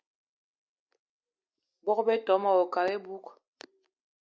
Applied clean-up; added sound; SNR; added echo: none; none; none; none.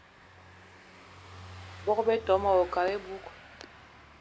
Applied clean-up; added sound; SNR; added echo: none; Car passing by / Engine; 16 dB; none.